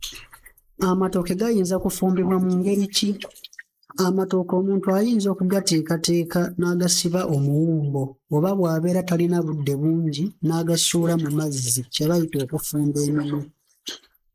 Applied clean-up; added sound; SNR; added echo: neural mask model Resemble Enhance denoiser.